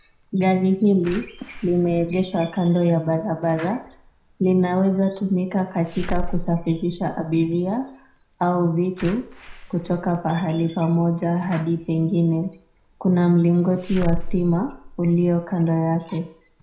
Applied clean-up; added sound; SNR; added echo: none; Slam / Alarm; 12 dB; reverberation time 0.5 s.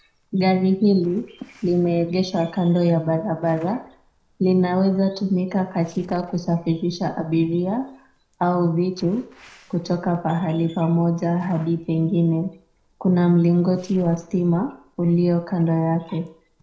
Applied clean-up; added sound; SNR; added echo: neural separator model SepFormer DNS4.